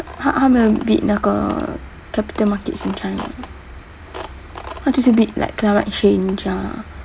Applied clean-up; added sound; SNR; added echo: none; none; none; none.